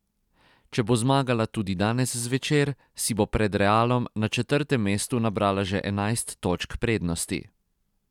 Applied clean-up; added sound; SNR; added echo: none; none; none; none.